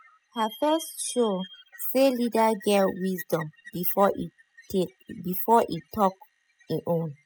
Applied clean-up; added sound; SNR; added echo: classical method spectral subtraction.